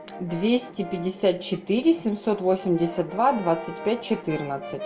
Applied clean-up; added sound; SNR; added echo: none; Brass instrument; 15 dB; reverberation time 0.1 s.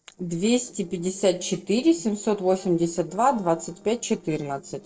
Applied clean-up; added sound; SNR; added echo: neural separator model SepFormer DNS4.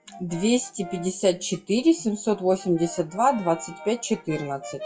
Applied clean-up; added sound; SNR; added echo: classical method WPE with log-MMSE.